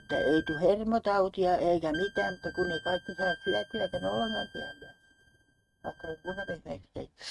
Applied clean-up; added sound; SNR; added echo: neural mask model RNNoise.